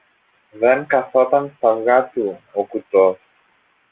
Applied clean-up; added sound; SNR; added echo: none; none; none; none.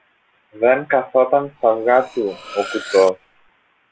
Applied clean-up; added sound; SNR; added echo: none; Cutlery, silverware; 16 dB; none.